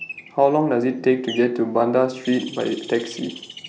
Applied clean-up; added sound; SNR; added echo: none; Bird; 18 dB; none.